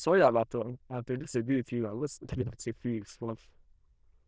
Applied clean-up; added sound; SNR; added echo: neural diffusion model UNIVERSE++.